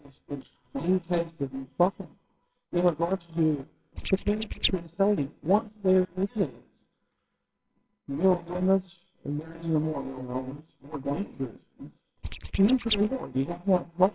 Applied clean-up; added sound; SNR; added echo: neural separator model SepFormer WHAMR!.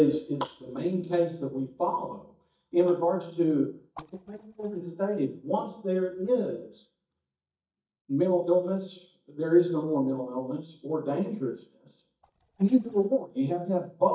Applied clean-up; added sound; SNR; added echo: neural mask model DeepFilterNet 3.